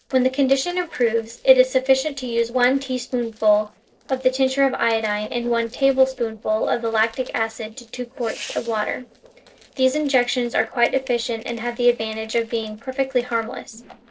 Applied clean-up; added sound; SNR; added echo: neural separator model SepFormer DNS4.